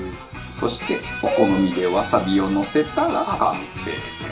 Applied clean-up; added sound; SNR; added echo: none; none; none; reverberation time 0.4 s.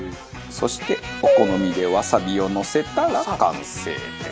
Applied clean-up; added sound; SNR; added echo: none; none; none; none.